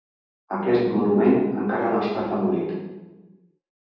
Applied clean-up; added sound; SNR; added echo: none; none; none; reverberation time 1.3 s.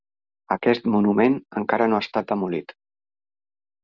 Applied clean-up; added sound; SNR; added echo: none; none; none; none.